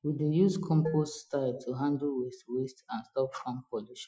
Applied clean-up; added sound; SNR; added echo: classical method Wiener filter.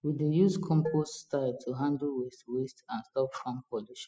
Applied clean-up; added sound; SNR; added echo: classical method spectral subtraction.